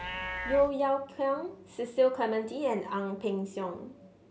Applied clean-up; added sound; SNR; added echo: none; Livestock, farm animals, working animals; 13 dB; none.